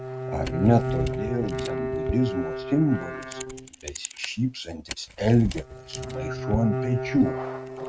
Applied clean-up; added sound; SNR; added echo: neural mask model RNNoise.